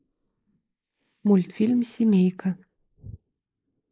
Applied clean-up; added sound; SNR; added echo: neural mask model Resemble Enhance denoiser.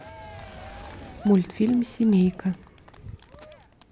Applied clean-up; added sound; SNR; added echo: none; Cheering + Fire; 18 dB; none.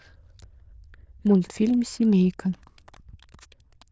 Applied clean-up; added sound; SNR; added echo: neural diffusion model UNIVERSE++.